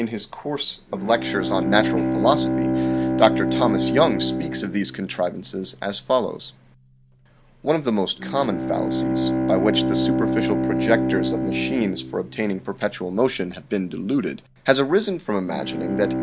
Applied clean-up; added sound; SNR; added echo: none; Bowed string instrument; 2 dB; none.